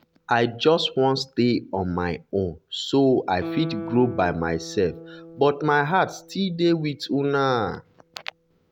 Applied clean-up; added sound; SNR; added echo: none; Guitar; 17 dB; none.